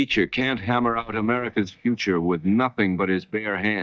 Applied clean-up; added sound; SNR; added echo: neural mask model DeepFilterNet 3.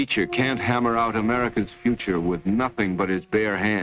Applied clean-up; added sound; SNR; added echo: neural mask model RNNoise.